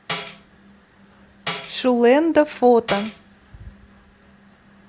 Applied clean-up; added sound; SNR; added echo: none; Tambourine; 14 dB; none.